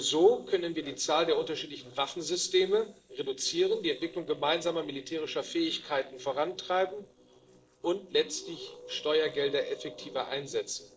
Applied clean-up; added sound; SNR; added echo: neural separator model SepFormer DNS4.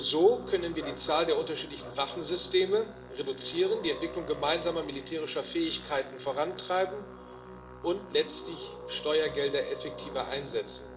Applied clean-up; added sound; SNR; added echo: none; Musical instrument; 12 dB; reverberation time 2.0 s.